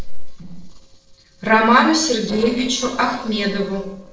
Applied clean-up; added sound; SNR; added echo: neural separator model SepFormer DNS4.